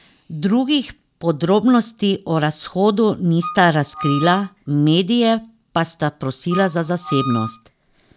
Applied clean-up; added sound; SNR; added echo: none; Wind instrument, woodwind instrument; 11 dB; none.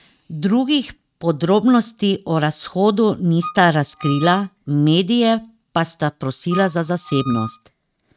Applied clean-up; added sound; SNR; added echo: neural mask model RNNoise.